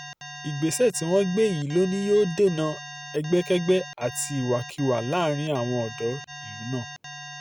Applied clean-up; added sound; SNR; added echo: none; Alarm; 14 dB; none.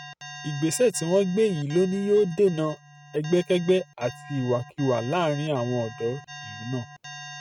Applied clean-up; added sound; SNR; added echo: neural mask model RNNoise.